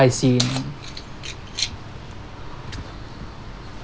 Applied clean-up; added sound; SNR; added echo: none; Keys jangling; 9 dB; none.